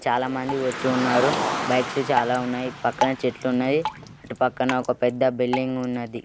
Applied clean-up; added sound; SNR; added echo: none; Drip + Car; 6 dB; none.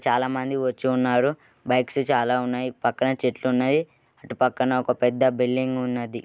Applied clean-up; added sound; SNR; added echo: none; none; none; none.